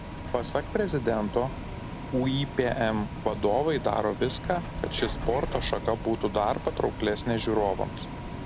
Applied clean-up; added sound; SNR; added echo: none; Bus; 7 dB; none.